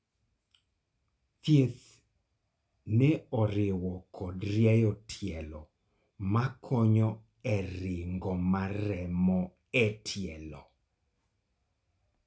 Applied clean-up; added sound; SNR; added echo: none; none; none; none.